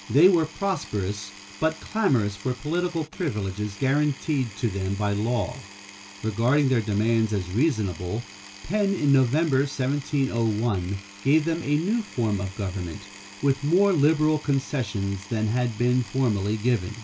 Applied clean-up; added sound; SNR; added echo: none; Power tool; 19 dB; reverberation time 0.2 s.